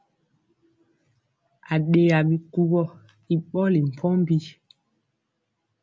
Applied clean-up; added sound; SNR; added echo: none; none; none; none.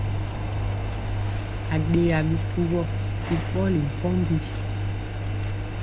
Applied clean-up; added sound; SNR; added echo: none; Engine; -1 dB; none.